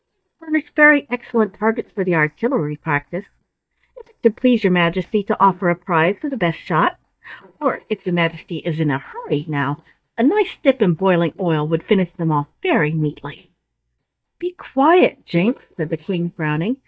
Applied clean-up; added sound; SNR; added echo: neural mask model DeepFilterNet 3.